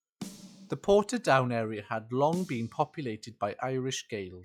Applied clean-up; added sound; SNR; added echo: classical method log-MMSE.